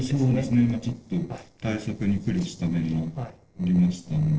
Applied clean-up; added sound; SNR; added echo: neural separator model SepFormer DNS4.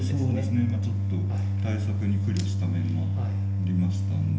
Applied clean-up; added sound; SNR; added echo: none; Organ; -5 dB; reverberation time 1.4 s.